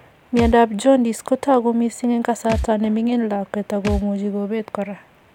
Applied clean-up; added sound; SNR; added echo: none; Thump, thud; 11 dB; none.